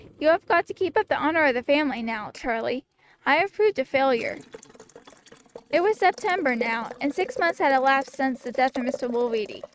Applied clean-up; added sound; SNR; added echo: neural mask model RNNoise.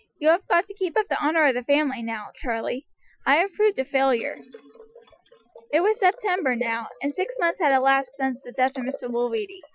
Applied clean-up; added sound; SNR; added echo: classical method Wiener filter.